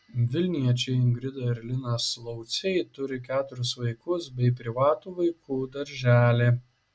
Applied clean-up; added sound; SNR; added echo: none; none; none; none.